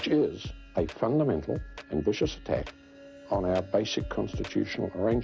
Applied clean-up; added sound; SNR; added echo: none; none; none; none.